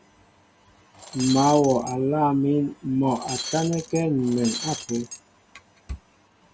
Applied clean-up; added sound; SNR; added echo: none; Shatter; 10 dB; none.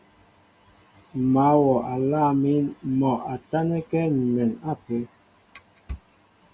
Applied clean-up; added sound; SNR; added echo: none; none; none; none.